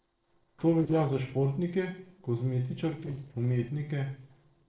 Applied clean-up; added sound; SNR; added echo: neural separator model SepFormer DNS4.